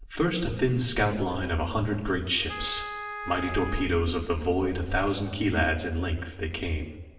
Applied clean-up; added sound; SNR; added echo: none; Wind instrument, woodwind instrument; 11 dB; reverberation time 1.1 s.